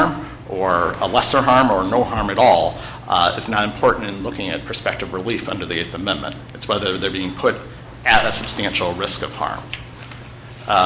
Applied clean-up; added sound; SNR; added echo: none; Gunshot, gunfire; 20 dB; none.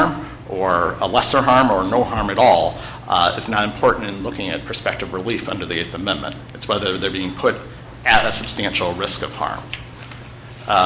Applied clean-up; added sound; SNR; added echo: none; none; none; none.